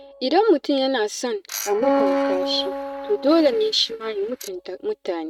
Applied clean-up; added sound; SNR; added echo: neural mask model RNNoise.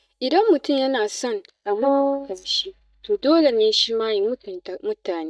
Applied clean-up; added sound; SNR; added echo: neural mask model DeepFilterNet 3.